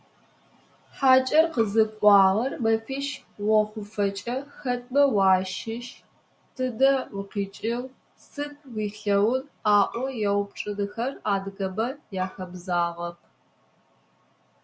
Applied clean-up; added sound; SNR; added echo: none; Bowed string instrument; 18 dB; none.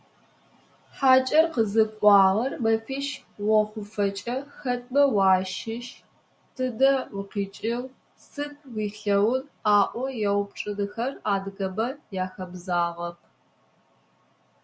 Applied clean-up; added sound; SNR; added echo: none; none; none; none.